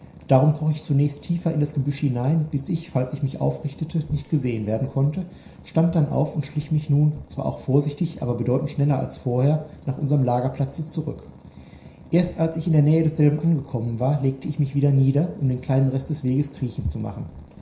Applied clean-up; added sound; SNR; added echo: none; none; none; reverberation time 0.5 s.